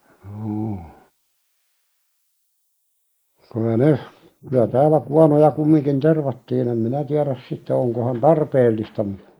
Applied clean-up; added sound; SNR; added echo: neural mask model Resemble Enhance denoiser.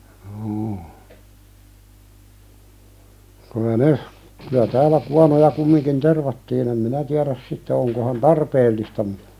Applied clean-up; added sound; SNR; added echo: none; Strum; 17 dB; none.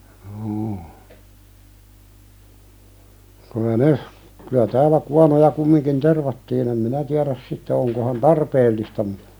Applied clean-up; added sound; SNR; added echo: none; none; none; none.